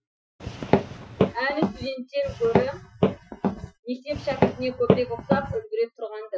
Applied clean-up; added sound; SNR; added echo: classical method Wiener filter.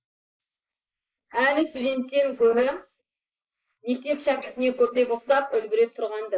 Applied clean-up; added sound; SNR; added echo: neural mask model Resemble Enhance denoiser.